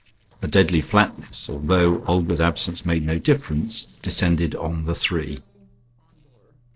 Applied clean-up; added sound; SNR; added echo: neural separator model SepFormer DNS4.